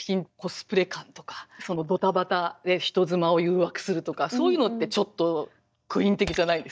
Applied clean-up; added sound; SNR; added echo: neural mask model DeepFilterNet 3.